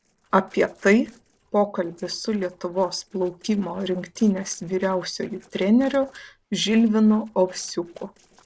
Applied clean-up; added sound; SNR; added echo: neural separator model SepFormer DNS4.